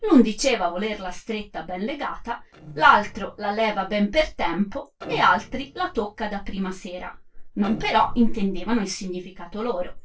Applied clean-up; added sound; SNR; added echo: neural separator model SepFormer DNS4.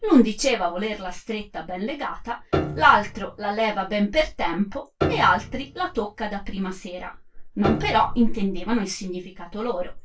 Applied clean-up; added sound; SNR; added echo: none; Piano; 8 dB; reverberation time 0.2 s.